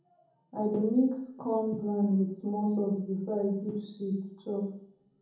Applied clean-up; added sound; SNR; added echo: none; none; none; reverberation time 0.7 s.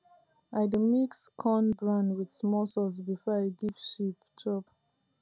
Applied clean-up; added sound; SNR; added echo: none; none; none; none.